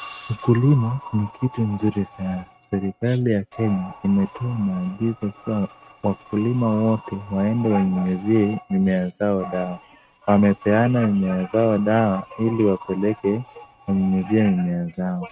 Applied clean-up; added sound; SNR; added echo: neural mask model RNNoise.